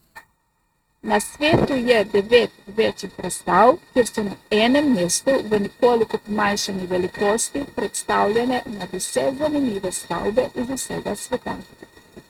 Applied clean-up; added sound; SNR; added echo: neural mask model RNNoise.